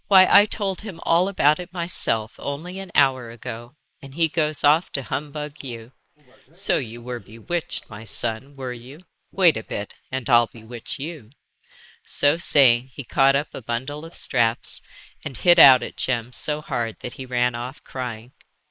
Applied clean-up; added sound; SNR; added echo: neural mask model Resemble Enhance denoiser.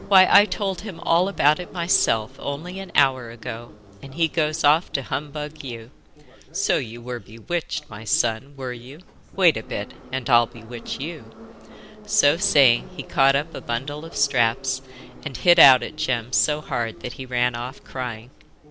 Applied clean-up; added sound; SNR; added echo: none; Subway, metro, underground; 19 dB; none.